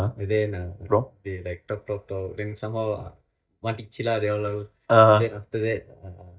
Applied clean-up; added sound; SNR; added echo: neural mask model DeepFilterNet 3.